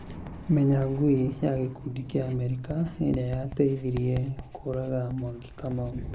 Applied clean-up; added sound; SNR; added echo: none; Writing + Thunder; 13 dB; none.